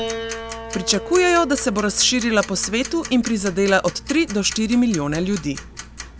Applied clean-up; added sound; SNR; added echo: none; Tick-tock + Piano; 12 dB; none.